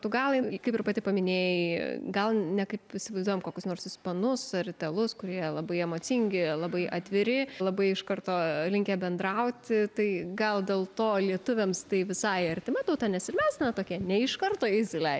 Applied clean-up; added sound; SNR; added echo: none; none; none; none.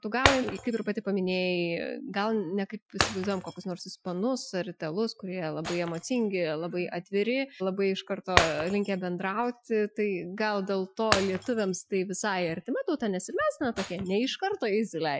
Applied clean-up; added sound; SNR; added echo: classical method Wiener filter.